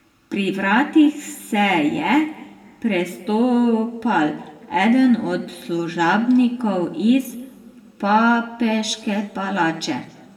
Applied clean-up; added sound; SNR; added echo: none; none; none; reverberation time 1.3 s.